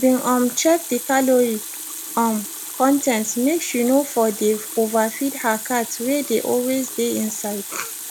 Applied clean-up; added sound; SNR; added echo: none; Water tap, faucet; 11 dB; none.